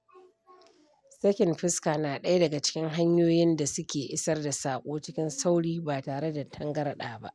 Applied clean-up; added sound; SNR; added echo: none; none; none; none.